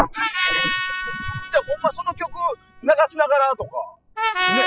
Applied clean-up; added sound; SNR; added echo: classical method spectral subtraction.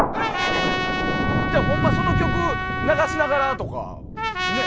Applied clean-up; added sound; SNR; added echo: none; Trumpet + Thunder; -4 dB; none.